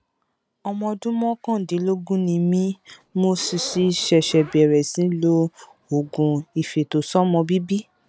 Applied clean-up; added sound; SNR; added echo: none; Zipper (clothing); 20 dB; none.